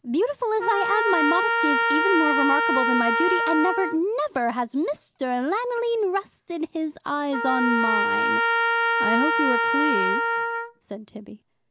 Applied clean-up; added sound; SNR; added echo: none; Trumpet; -1 dB; none.